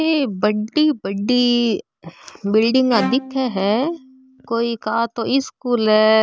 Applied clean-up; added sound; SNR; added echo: none; Bowed string instrument; 14 dB; none.